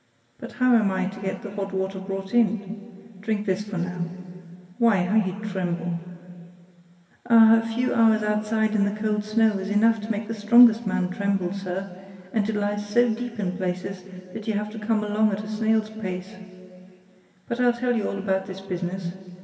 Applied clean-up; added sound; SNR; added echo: none; none; none; reverberation time 2.5 s.